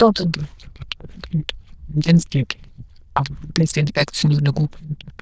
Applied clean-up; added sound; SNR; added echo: neural diffusion model UNIVERSE++.